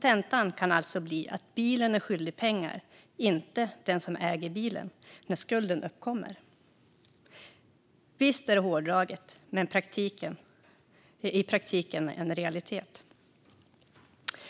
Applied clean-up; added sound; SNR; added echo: none; none; none; none.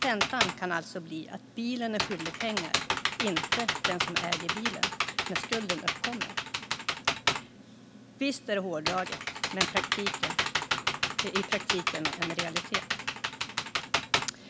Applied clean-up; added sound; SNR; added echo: none; Computer keyboard; -4 dB; none.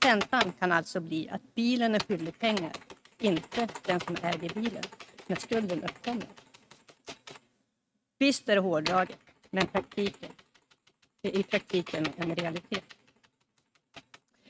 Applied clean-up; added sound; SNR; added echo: neural mask model RNNoise.